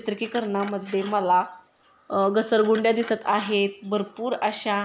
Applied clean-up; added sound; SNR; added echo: neural mask model Resemble Enhance denoiser.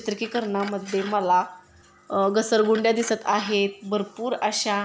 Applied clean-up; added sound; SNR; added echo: none; Glass; 20 dB; none.